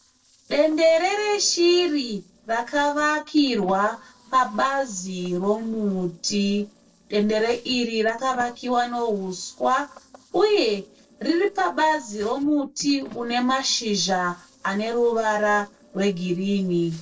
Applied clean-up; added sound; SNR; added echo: neural separator model SepFormer DNS4.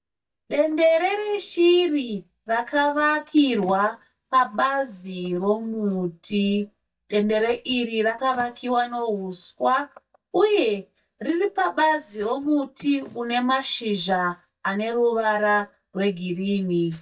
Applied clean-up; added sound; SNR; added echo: neural mask model DeepFilterNet 3.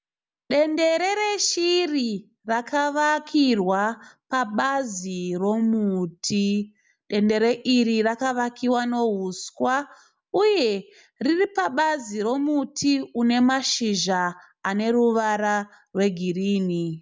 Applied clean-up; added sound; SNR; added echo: none; none; none; none.